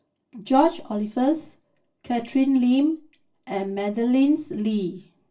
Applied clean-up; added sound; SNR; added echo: none; none; none; reverberation time 0.2 s.